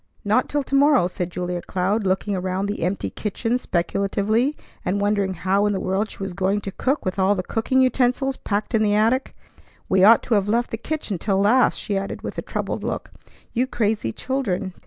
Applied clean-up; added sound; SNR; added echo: none; none; none; none.